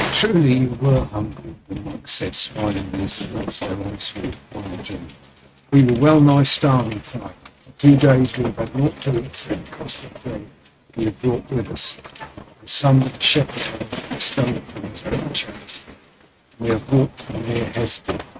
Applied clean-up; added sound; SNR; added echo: neural mask model RNNoise.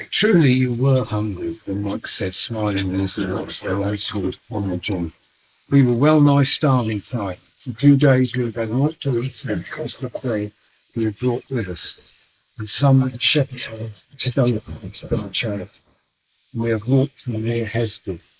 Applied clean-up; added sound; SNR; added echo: neural mask model Resemble Enhance denoiser.